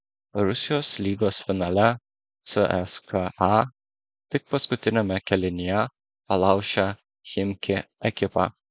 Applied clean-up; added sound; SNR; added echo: none; none; none; none.